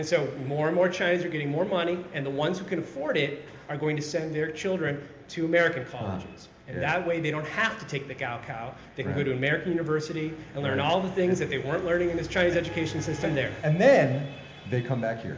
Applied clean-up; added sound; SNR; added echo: none; none; none; reverberation time 0.8 s.